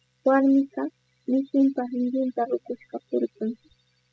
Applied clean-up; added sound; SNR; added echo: classical method spectral subtraction.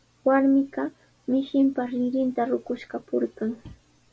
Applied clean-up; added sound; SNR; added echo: none; none; none; none.